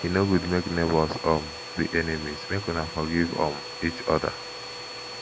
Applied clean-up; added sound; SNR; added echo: none; Domestic sounds, home sounds; 10 dB; none.